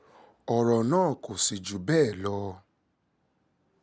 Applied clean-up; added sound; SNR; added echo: none; none; none; none.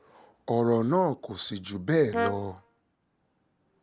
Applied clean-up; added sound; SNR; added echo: none; Brass instrument; 7 dB; none.